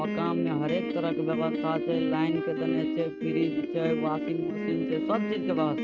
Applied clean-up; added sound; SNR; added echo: neural mask model RNNoise.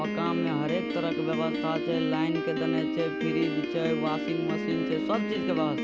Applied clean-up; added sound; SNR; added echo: none; Piano; -1 dB; none.